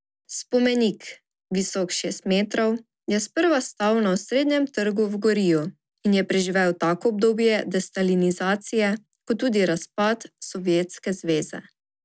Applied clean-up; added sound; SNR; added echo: none; none; none; none.